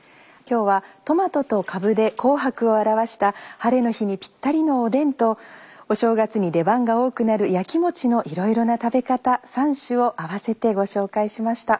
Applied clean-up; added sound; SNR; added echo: none; none; none; none.